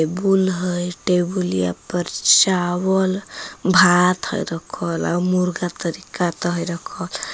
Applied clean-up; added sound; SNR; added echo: none; none; none; none.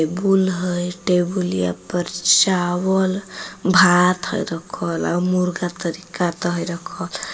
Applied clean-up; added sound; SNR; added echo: none; none; none; reverberation time 2.1 s.